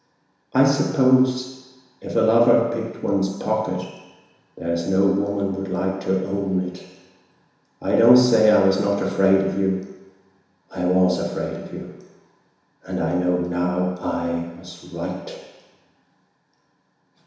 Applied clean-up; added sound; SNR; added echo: none; none; none; reverberation time 1.0 s.